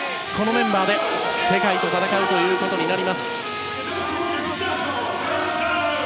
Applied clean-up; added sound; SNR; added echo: none; Trumpet; 7 dB; none.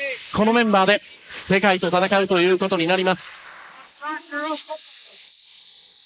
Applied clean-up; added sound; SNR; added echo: neural mask model Resemble Enhance denoiser.